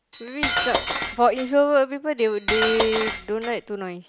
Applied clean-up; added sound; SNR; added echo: none; Cutlery, silverware; 5 dB; none.